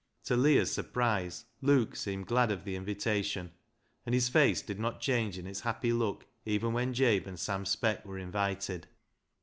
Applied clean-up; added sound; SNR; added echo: none; none; none; none.